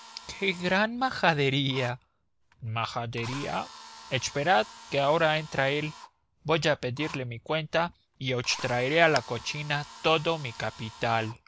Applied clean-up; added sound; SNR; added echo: none; Drill; 19 dB; none.